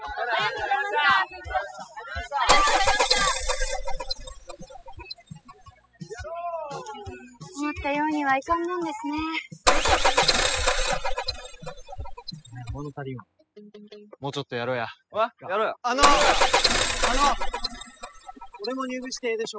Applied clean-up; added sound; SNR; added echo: classical method spectral subtraction.